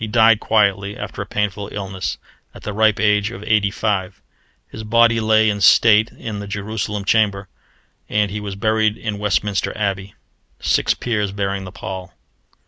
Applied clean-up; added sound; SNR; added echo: none; none; none; none.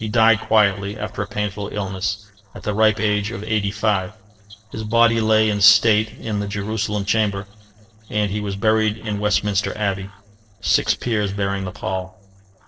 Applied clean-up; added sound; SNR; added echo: neural separator model SepFormer DNS4.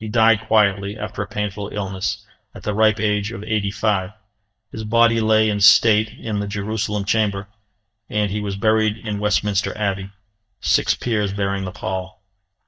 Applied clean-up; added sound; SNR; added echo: neural mask model DeepFilterNet 3.